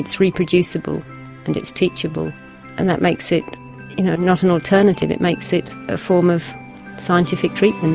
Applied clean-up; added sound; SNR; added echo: none; none; none; none.